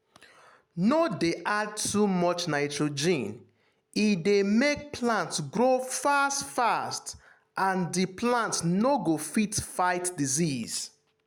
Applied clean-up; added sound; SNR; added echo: none; none; none; none.